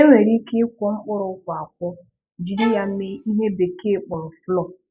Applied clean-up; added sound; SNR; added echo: classical method log-MMSE.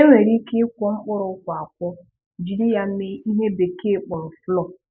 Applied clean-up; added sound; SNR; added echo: neural mask model Resemble Enhance denoiser.